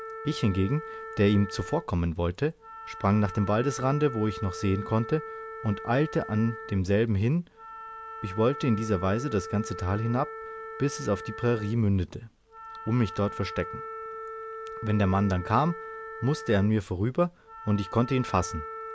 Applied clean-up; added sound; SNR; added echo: none; Wind instrument, woodwind instrument; 12 dB; none.